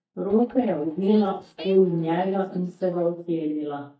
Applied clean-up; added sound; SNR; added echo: neural mask model DeepFilterNet 3.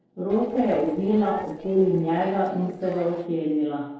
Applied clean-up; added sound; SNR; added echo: neural separator model SepFormer DNS4.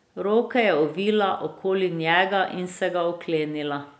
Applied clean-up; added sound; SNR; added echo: none; none; none; none.